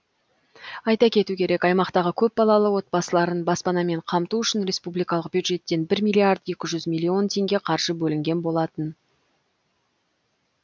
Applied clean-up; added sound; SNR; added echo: none; none; none; none.